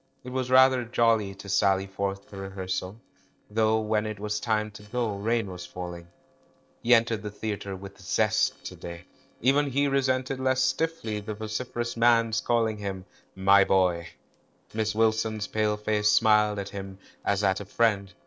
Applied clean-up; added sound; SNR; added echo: neural separator model SepFormer DNS4.